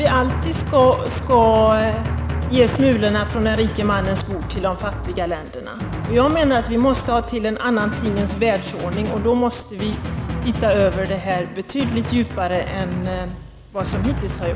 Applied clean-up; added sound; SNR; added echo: none; Drum; 6 dB; none.